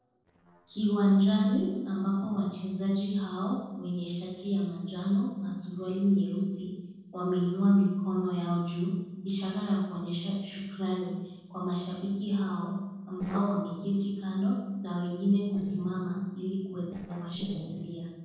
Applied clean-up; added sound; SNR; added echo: neural separator model SepFormer DNS4.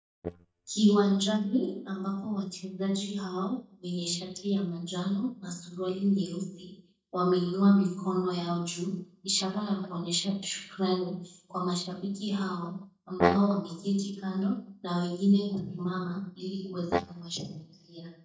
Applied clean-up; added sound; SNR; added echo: neural mask model DeepFilterNet 3.